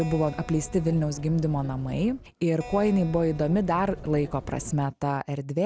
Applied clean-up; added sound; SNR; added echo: none; Keyboard (musical); 14 dB; none.